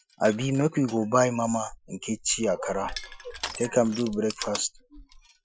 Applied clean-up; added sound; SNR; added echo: classical method Wiener filter.